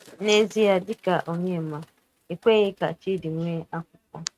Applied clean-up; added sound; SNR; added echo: neural mask model RNNoise.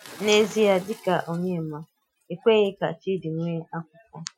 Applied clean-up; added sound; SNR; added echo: classical method Wiener filter.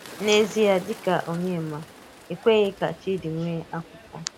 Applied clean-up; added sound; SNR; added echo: none; Bird; 18 dB; none.